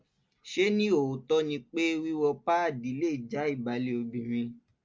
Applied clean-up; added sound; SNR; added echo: none; none; none; none.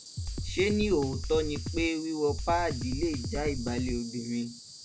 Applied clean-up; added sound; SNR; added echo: none; Insect + Drum kit; 5 dB; none.